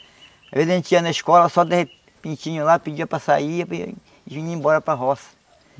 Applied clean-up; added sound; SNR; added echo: none; none; none; none.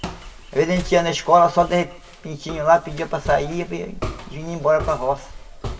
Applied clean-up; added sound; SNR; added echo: none; Walk, footsteps; 13 dB; reverberation time 0.7 s.